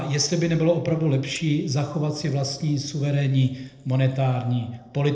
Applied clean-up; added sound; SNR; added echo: neural separator model SepFormer DNS4.